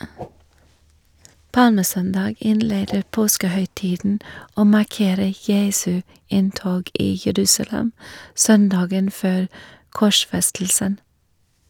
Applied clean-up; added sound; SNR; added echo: none; Whoosh, swoosh, swish; 17 dB; none.